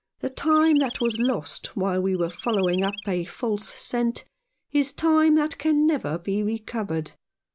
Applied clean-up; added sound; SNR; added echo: none; Chirp, tweet; 14 dB; none.